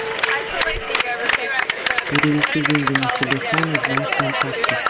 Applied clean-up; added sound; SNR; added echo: none; Clapping; -5 dB; none.